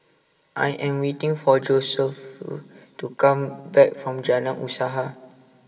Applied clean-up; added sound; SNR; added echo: none; none; none; reverberation time 1.7 s.